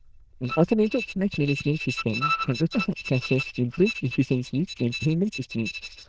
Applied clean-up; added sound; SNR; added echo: neural diffusion model UNIVERSE++.